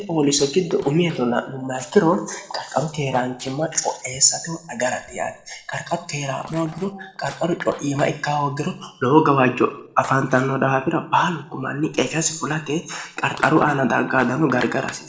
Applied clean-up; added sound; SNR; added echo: neural separator model SepFormer DNS4.